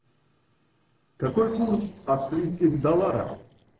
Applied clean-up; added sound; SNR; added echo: neural separator model SepFormer DNS4.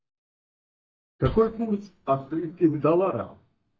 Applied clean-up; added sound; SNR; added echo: neural mask model DeepFilterNet 3.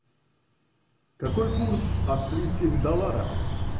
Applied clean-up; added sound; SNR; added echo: none; Bird; -3 dB; reverberation time 0.7 s.